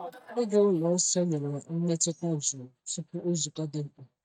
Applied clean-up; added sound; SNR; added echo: neural mask model DeepFilterNet 3.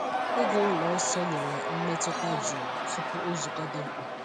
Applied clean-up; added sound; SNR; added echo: none; Crowd / Cheering; -2 dB; none.